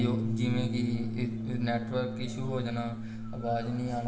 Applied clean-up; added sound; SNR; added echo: none; Bass guitar; 2 dB; reverberation time 1.5 s.